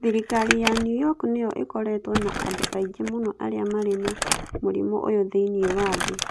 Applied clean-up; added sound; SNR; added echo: none; Crumpling, crinkling; 6 dB; none.